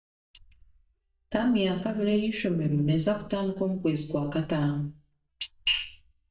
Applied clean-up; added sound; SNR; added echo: neural mask model DeepFilterNet 3.